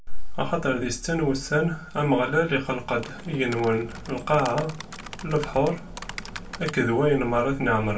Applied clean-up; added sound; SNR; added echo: none; Typing; 15 dB; reverberation time 0.2 s.